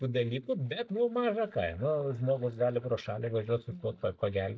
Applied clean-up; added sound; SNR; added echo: neural mask model DeepFilterNet 3.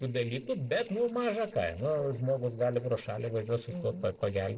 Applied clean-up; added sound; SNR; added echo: neural separator model SepFormer DNS4.